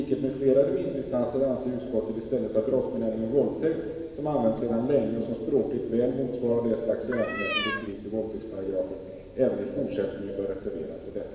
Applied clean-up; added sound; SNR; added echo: none; Cat; 4 dB; reverberation time 1.6 s.